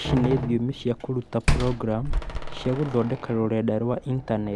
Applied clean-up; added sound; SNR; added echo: none; Slam; 4 dB; none.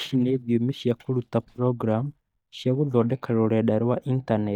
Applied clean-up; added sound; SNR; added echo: neural mask model DeepFilterNet 3.